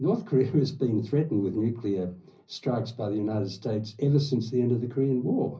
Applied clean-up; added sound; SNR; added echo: none; none; none; reverberation time 0.5 s.